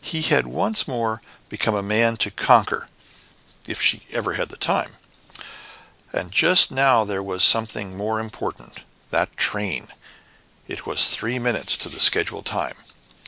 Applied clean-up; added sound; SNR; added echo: none; none; none; none.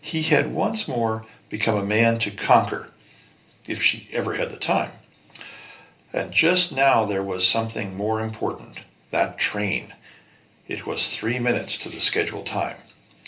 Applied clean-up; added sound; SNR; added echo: none; none; none; reverberation time 0.3 s.